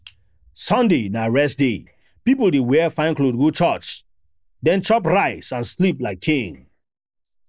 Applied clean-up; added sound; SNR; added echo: neural mask model Resemble Enhance denoiser.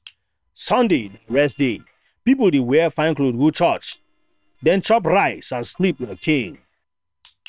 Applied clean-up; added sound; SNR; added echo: neural separator model SepFormer WHAM!.